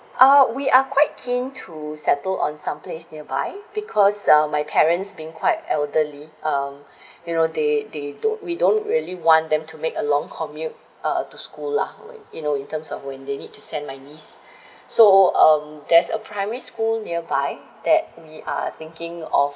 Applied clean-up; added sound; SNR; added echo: none; none; none; none.